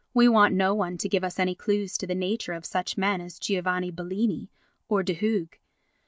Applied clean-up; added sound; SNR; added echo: none; none; none; none.